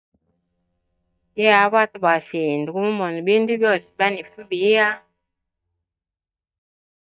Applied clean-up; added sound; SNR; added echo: neural mask model DeepFilterNet 3.